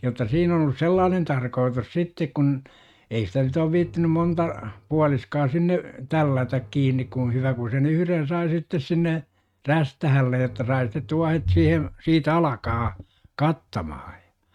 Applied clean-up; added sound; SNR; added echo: neural mask model RNNoise.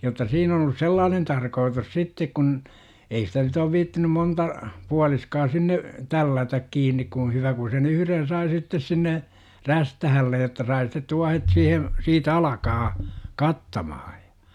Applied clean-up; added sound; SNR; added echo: none; none; none; none.